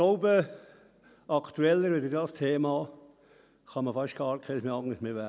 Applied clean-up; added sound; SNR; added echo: none; none; none; none.